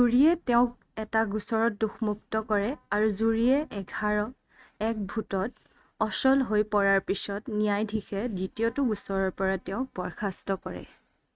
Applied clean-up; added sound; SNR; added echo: neural mask model RNNoise.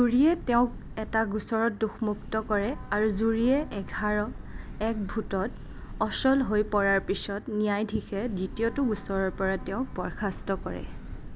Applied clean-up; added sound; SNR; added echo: none; Train / Breathing; 12 dB; none.